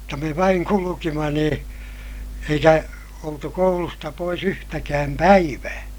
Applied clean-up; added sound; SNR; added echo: none; none; none; none.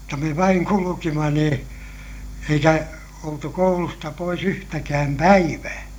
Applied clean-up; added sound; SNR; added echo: none; none; none; reverberation time 0.2 s.